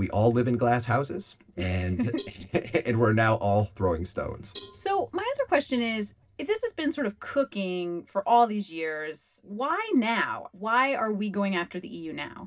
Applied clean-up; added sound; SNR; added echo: neural separator model SepFormer DNS4.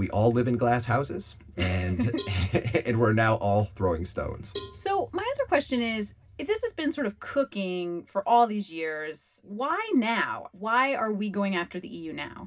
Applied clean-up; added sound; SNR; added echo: none; Cowbell; 20 dB; reverberation time 0.4 s.